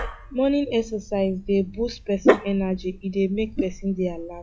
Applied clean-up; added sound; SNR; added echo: classical method log-MMSE.